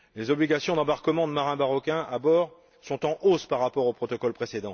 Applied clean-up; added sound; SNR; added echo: none; none; none; none.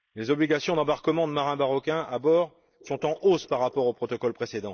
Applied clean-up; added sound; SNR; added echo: neural mask model Resemble Enhance denoiser.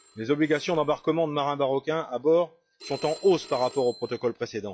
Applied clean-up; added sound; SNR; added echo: classical method log-MMSE.